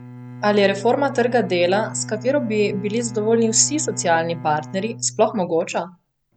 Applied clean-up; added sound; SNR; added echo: none; Bowed string instrument; 14 dB; none.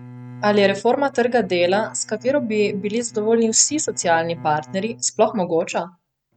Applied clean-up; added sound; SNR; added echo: neural mask model RNNoise.